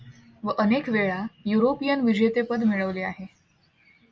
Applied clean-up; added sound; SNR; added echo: none; none; none; none.